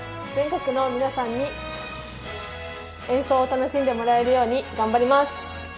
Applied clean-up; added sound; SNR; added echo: none; none; none; none.